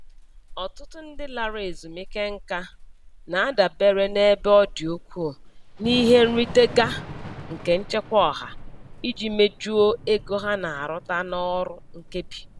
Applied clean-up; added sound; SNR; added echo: none; Thunder / Rain; 14 dB; none.